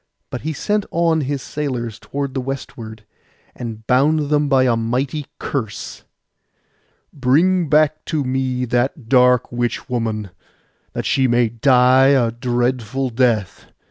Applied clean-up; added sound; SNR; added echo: none; none; none; none.